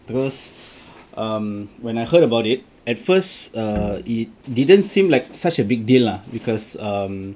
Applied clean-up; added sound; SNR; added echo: none; Bowed string instrument; 13 dB; none.